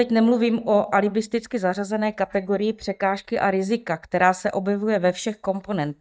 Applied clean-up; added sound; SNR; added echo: neural mask model DeepFilterNet 3.